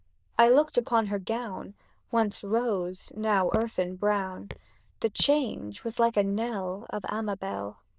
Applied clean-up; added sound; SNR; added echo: neural diffusion model UNIVERSE++.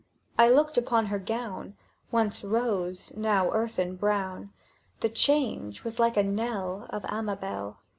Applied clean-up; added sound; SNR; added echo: none; none; none; none.